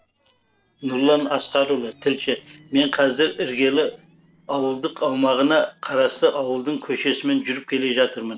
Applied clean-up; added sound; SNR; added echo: neural separator model SepFormer DNS4.